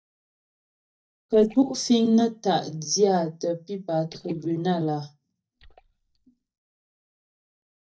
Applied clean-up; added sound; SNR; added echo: neural mask model DeepFilterNet 3.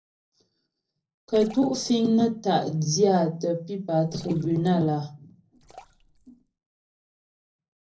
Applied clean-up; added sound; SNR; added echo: neural separator model SepFormer DNS4.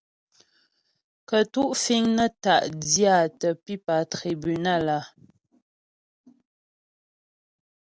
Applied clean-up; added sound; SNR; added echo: none; none; none; none.